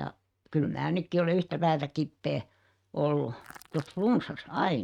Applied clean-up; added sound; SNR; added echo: neural mask model RNNoise.